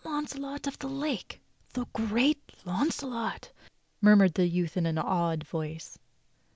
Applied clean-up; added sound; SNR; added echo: none; none; none; none.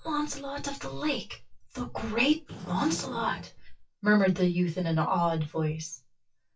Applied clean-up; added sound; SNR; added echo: classical method WPE with log-MMSE.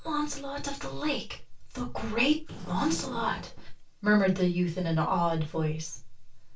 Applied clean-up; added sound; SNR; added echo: none; Fire; 17 dB; reverberation time 0.2 s.